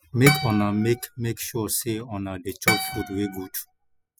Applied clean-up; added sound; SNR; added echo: classical method spectral subtraction.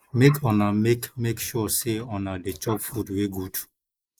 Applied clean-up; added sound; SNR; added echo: neural mask model Resemble Enhance denoiser.